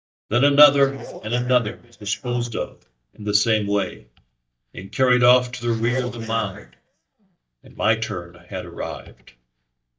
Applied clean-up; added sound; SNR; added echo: neural mask model DeepFilterNet 3.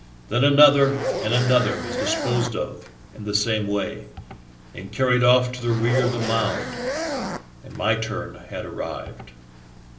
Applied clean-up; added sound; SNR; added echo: none; Zipper (clothing); 8 dB; reverberation time 0.5 s.